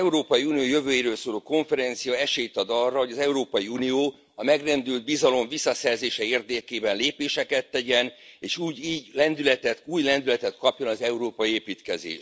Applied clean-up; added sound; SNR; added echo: none; none; none; none.